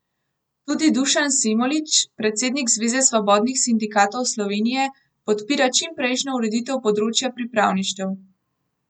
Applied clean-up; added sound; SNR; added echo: none; none; none; none.